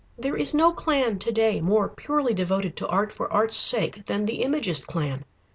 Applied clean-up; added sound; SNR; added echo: none; none; none; none.